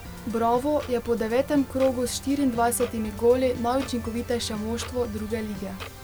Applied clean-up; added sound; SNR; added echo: none; Organ + Clock; 12 dB; none.